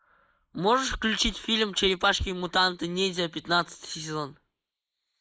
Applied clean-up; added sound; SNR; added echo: neural mask model Resemble Enhance denoiser.